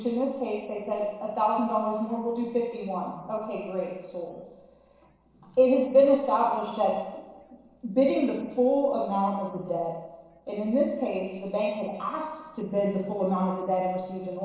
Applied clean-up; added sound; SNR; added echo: neural separator model SepFormer DNS4.